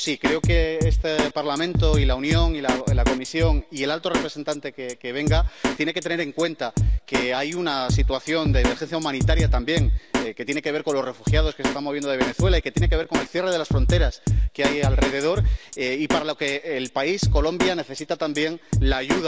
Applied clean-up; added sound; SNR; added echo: none; Drum kit; -2 dB; none.